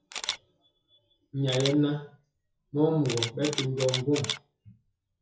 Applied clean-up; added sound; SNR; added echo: classical method WPE with log-MMSE.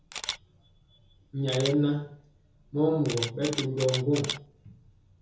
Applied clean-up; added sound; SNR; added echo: none; Camera; 10 dB; reverberation time 1.0 s.